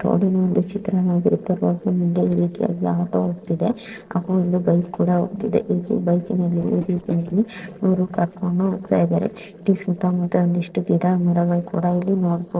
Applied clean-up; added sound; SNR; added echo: neural separator model SepFormer DNS4.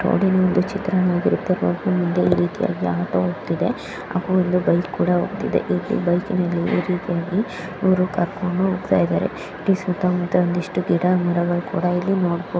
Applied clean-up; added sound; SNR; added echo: none; none; none; none.